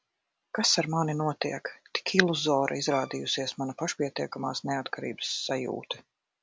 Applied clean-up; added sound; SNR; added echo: none; Bowed string instrument; 16 dB; none.